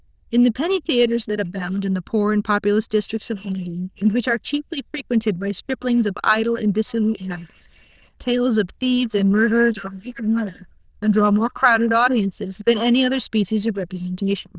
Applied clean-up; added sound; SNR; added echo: neural diffusion model UNIVERSE++.